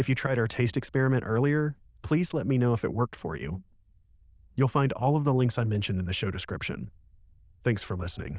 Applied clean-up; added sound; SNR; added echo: neural diffusion model UNIVERSE++.